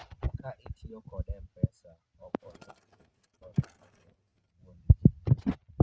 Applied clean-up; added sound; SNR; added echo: neural mask model RNNoise.